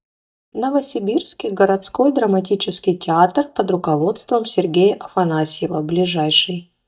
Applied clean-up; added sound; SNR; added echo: neural mask model DeepFilterNet 3.